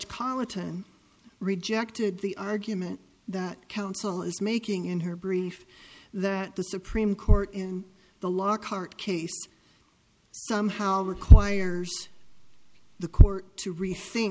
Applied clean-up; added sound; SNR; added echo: none; none; none; none.